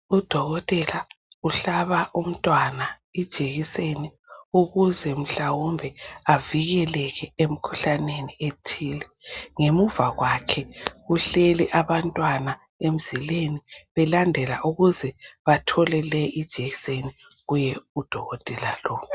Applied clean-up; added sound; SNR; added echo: none; none; none; none.